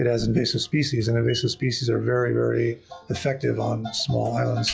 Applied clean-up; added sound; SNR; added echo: classical method log-MMSE.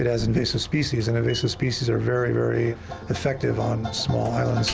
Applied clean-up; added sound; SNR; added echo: none; Slam; 15 dB; none.